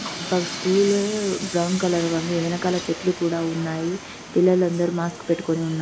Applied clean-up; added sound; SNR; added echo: none; Train; 11 dB; none.